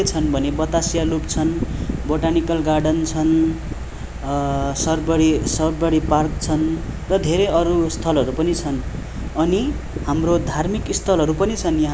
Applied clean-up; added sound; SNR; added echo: none; none; none; none.